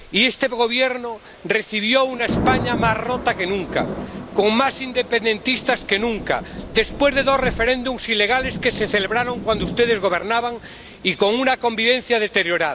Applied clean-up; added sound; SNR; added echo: none; Thunder / Rain; 10 dB; none.